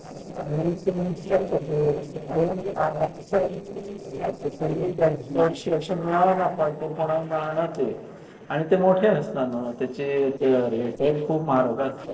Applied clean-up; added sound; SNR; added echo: neural separator model SepFormer DNS4.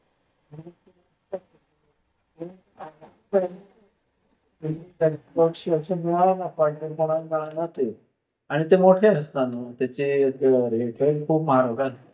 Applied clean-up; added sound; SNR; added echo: neural mask model DeepFilterNet 3.